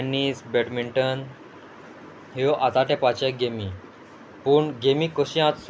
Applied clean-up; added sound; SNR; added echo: none; none; none; none.